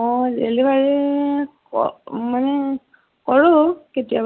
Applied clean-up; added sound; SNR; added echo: none; none; none; none.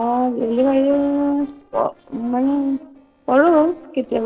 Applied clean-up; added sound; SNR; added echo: neural separator model SepFormer DNS4.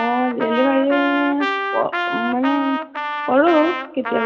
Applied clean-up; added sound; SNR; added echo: none; Trumpet; 4 dB; reverberation time 1.2 s.